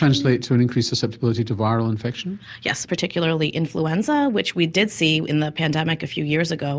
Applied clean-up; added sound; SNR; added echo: none; none; none; none.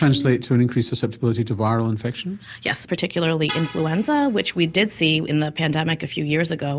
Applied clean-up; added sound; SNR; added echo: none; Vehicle horn, car horn, honking; 16 dB; none.